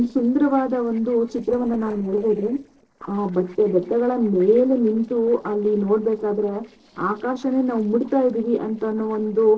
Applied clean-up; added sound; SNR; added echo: neural separator model SepFormer DNS4.